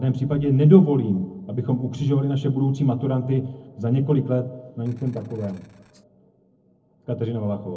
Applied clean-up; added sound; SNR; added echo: neural separator model SepFormer DNS4.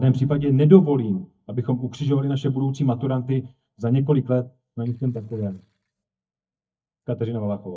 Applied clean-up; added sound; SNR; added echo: neural mask model DeepFilterNet 3.